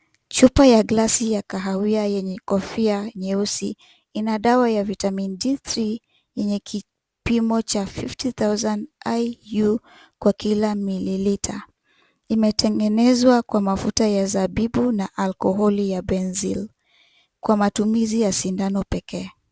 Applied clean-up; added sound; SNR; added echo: none; none; none; none.